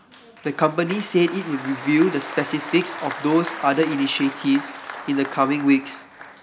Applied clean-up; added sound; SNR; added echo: none; Applause; 13 dB; none.